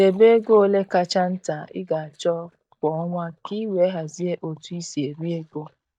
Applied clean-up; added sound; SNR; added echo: neural mask model DeepFilterNet 3.